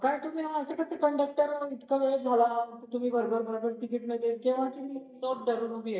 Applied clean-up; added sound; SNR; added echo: neural mask model DeepFilterNet 3.